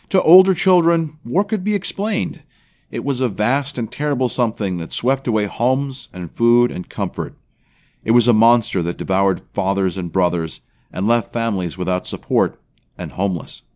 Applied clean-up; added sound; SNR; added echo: none; none; none; none.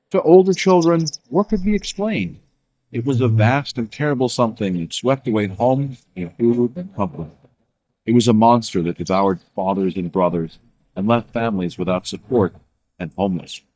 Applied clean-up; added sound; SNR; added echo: neural mask model DeepFilterNet 3.